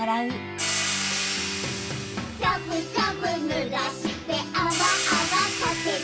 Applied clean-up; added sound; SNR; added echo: none; Hi-hat; 4 dB; reverberation time 0.6 s.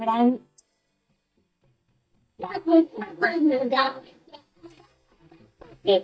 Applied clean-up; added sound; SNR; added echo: neural mask model DeepFilterNet 3.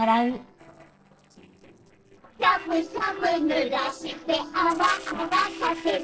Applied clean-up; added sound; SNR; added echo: neural separator model SepFormer DNS4.